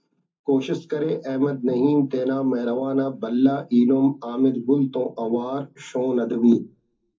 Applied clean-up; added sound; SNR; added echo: none; none; none; reverberation time 0.3 s.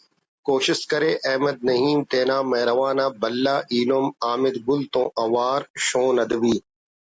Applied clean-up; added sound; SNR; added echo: none; none; none; none.